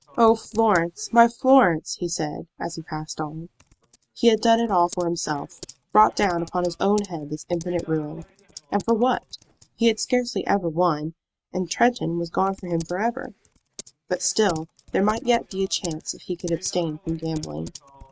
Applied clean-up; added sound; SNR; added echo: neural mask model RNNoise.